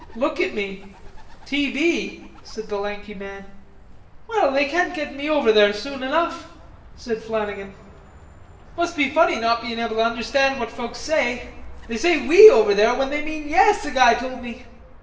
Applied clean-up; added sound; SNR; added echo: none; Bird; 17 dB; reverberation time 0.8 s.